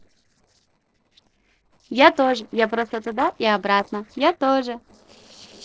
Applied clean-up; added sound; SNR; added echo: neural separator model SepFormer DNS4.